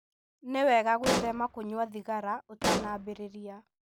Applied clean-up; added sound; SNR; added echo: none; Explosion; 2 dB; none.